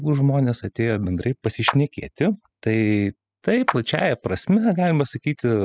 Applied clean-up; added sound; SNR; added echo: classical method spectral subtraction.